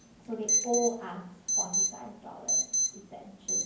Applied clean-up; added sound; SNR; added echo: none; Alarm; -5 dB; reverberation time 0.9 s.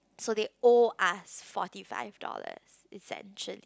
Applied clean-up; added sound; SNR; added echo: none; none; none; none.